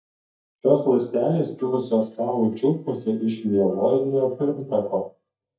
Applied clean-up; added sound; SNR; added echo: neural mask model DeepFilterNet 3.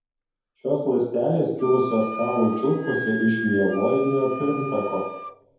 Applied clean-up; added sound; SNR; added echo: none; Wind instrument, woodwind instrument; 10 dB; reverberation time 0.9 s.